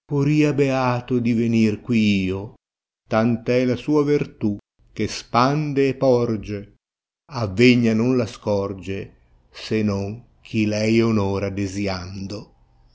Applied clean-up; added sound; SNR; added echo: none; none; none; none.